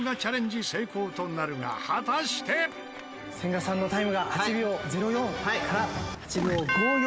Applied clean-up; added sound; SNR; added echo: none; none; none; none.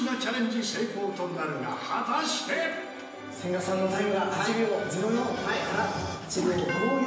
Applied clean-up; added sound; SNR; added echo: none; none; none; reverberation time 1.0 s.